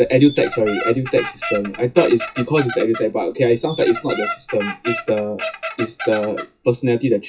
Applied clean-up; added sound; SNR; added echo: classical method WPE with log-MMSE.